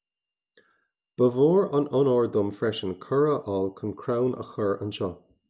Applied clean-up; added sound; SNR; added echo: none; none; none; none.